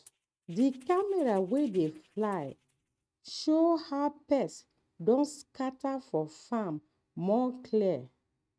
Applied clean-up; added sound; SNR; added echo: neural mask model RNNoise.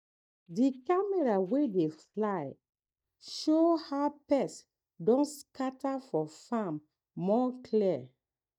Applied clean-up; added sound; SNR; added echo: neural mask model DeepFilterNet 3.